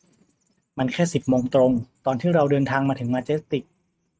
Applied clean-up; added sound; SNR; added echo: neural mask model RNNoise.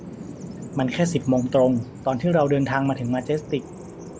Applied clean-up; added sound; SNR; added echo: none; Bird vocalization, bird call, bird song; 13 dB; none.